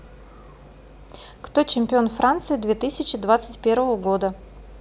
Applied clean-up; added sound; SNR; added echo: none; none; none; none.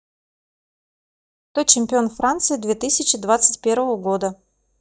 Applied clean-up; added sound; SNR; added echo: neural mask model DeepFilterNet 3.